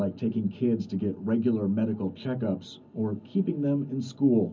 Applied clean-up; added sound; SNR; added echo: none; none; none; reverberation time 0.4 s.